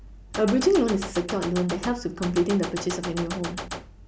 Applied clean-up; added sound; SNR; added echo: none; Gunshot, gunfire; 10 dB; none.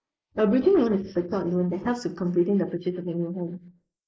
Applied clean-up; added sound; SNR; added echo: neural mask model Resemble Enhance denoiser.